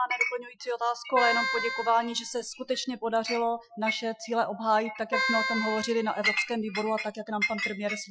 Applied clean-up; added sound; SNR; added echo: classical method Wiener filter.